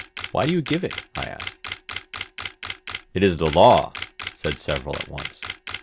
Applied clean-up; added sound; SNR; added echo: none; Camera; 11 dB; none.